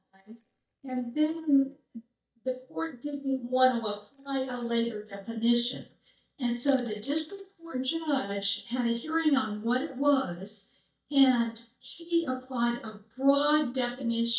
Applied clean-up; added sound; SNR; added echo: neural mask model DeepFilterNet 3.